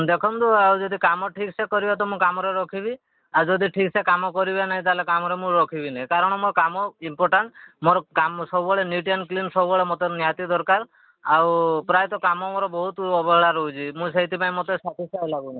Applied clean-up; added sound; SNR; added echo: neural mask model Resemble Enhance denoiser.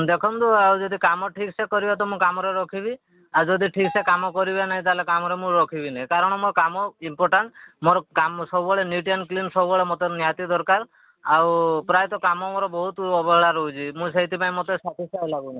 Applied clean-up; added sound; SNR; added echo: none; Bell; 17 dB; none.